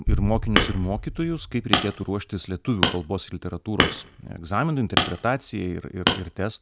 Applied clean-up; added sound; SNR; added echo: none; Boom + Hammer; 0 dB; none.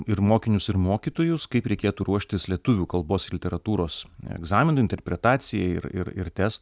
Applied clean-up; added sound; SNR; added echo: none; none; none; none.